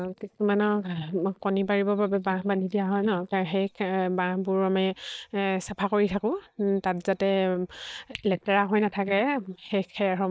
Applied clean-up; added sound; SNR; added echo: neural mask model DeepFilterNet 3.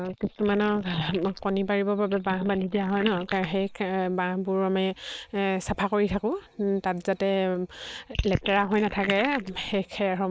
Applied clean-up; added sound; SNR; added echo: neural mask model Resemble Enhance denoiser.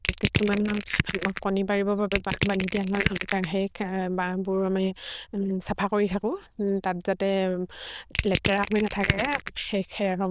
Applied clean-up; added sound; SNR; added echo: neural diffusion model UNIVERSE++.